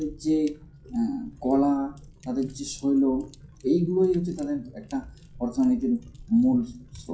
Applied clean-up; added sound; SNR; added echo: classical method WPE with log-MMSE.